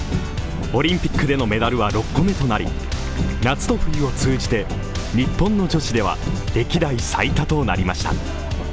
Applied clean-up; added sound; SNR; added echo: none; Car; 6 dB; none.